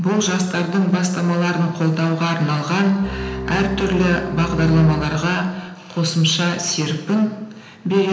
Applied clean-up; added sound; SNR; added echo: none; Bowed string instrument; 9 dB; reverberation time 0.8 s.